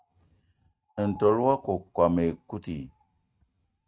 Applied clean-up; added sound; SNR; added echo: neural mask model RNNoise.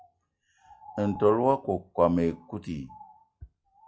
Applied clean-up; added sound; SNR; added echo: classical method log-MMSE.